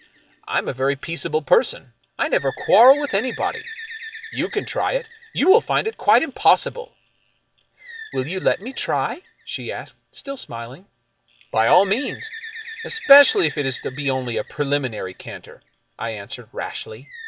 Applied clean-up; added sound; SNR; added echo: none; Bird; 17 dB; none.